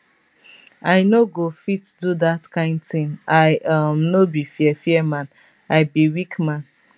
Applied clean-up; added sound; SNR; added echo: none; none; none; none.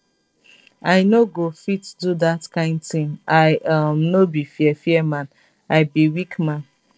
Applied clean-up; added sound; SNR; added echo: neural separator model SepFormer DNS4.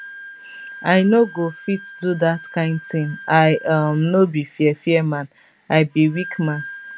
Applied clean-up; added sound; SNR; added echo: none; Wind instrument, woodwind instrument; 18 dB; none.